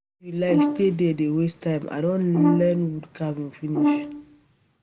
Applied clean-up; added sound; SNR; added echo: none; Brass instrument; 1 dB; none.